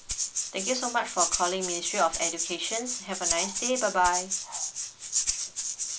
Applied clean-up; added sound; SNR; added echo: none; Rattle (instrument); 1 dB; none.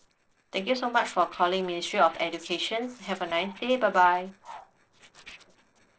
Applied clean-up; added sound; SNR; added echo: neural separator model SepFormer DNS4.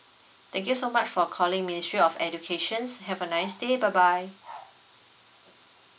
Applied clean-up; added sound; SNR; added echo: none; none; none; none.